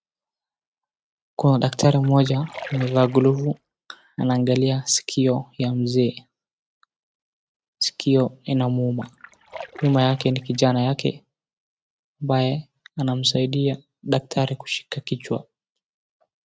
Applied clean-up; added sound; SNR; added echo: neural mask model RNNoise.